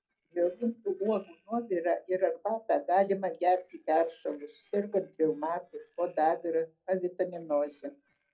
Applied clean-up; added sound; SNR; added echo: neural separator model SepFormer DNS4.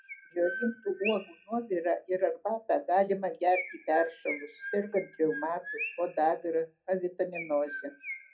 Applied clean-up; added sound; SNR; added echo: none; Chirp, tweet; 12 dB; reverberation time 0.2 s.